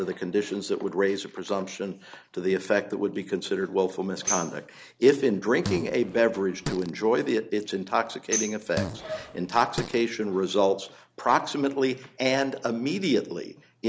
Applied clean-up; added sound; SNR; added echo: none; Tambourine + Fart; 9 dB; none.